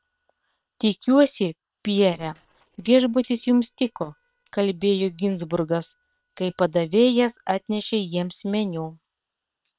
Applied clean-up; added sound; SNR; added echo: neural separator model SepFormer WHAM!.